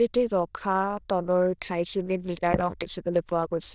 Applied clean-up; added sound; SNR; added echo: neural diffusion model UNIVERSE++.